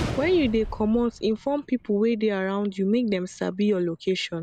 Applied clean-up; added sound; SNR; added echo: none; Gunshot, gunfire; 14 dB; none.